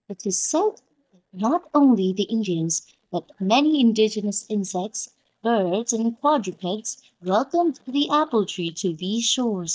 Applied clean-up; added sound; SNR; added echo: neural mask model DeepFilterNet 3.